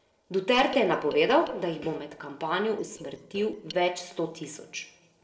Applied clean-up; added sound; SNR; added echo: neural separator model SepFormer DNS4.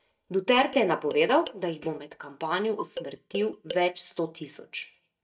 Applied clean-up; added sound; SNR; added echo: neural mask model DeepFilterNet 3.